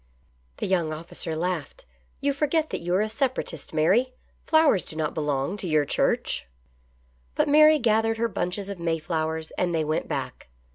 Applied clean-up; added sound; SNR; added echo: none; none; none; none.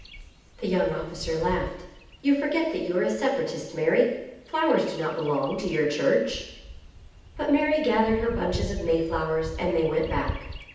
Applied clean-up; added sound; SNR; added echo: none; Bird vocalization, bird call, bird song; 13 dB; reverberation time 0.9 s.